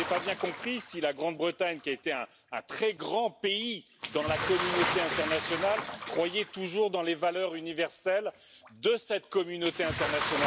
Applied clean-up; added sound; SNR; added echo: none; Bathtub (filling or washing) / Splash, splatter; 6 dB; none.